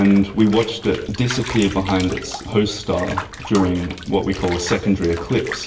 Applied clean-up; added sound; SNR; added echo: none; Bathtub (filling or washing) / Water; 13 dB; reverberation time 1.4 s.